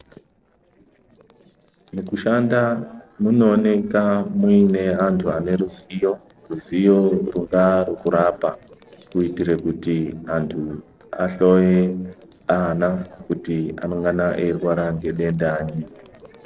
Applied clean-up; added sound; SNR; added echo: neural separator model SepFormer DNS4.